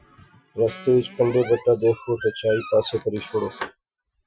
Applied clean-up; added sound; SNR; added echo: classical method Wiener filter.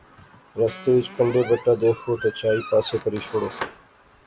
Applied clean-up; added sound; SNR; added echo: none; Squeak; 15 dB; none.